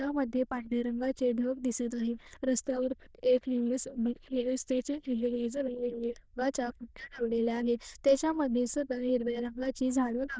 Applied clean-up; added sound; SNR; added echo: neural diffusion model UNIVERSE++.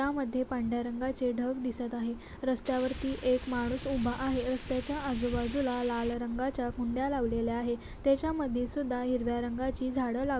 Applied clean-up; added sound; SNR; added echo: none; Hiss; 17 dB; none.